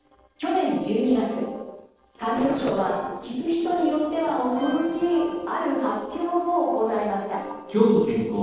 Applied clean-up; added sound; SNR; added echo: neural separator model SepFormer DNS4.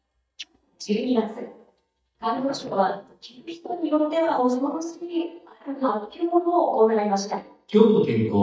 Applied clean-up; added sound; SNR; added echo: neural mask model DeepFilterNet 3.